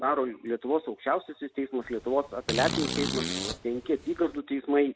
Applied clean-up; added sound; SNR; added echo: none; Fart; 5 dB; none.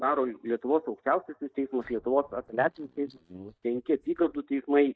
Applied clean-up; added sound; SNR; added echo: neural mask model DeepFilterNet 3.